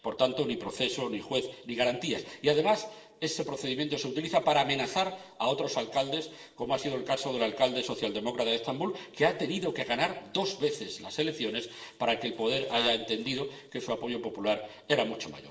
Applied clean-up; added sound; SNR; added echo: neural separator model SepFormer DNS4.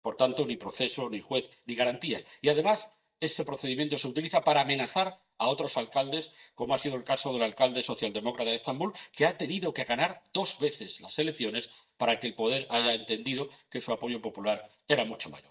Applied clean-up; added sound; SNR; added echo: neural mask model DeepFilterNet 3.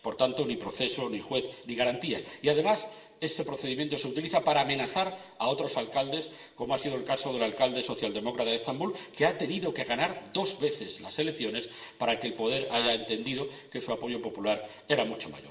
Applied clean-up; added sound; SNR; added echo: none; Brass instrument; 11 dB; reverberation time 0.8 s.